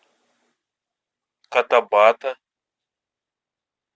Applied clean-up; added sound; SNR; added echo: none; none; none; none.